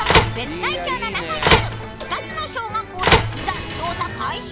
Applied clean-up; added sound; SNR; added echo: none; Telephone; -5 dB; none.